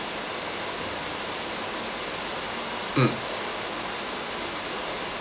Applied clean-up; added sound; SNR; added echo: none; none; none; none.